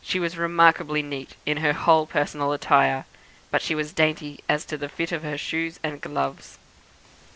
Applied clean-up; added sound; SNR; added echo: none; none; none; none.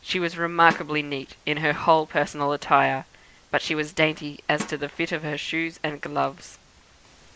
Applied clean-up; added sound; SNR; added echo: none; Drum; 16 dB; none.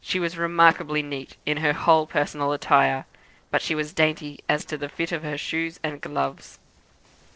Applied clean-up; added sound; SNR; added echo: neural separator model SepFormer DNS4.